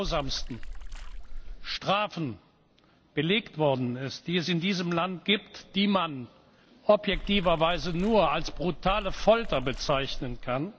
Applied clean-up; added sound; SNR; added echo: none; Water / Splash, splatter; 7 dB; none.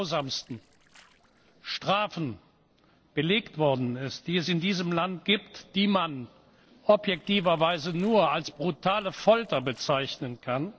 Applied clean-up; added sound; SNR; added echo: neural separator model SepFormer DNS4.